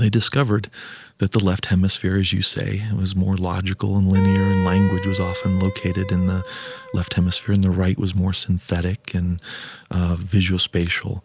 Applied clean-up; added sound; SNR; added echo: none; Wind instrument, woodwind instrument; 12 dB; none.